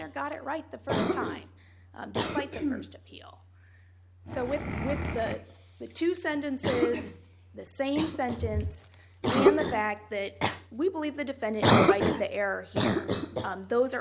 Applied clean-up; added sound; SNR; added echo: none; Cough; -2 dB; none.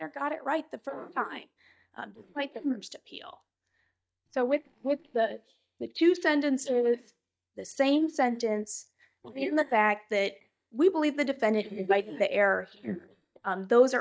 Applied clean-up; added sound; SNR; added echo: neural mask model DeepFilterNet 3.